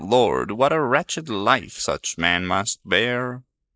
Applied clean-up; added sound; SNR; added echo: neural mask model Resemble Enhance denoiser.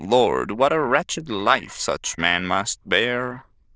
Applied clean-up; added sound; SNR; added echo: neural diffusion model UNIVERSE++.